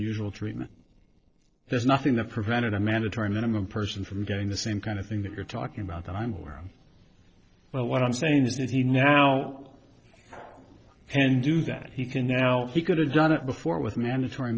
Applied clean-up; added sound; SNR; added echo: neural separator model SepFormer DNS4.